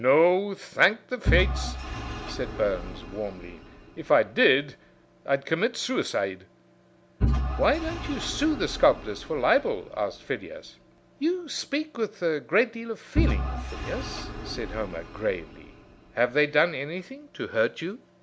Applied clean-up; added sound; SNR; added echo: none; Engine / Vehicle; 7 dB; none.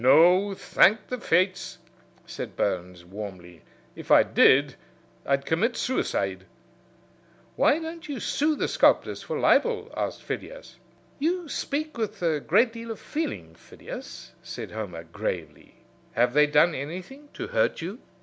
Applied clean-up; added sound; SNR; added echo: none; none; none; none.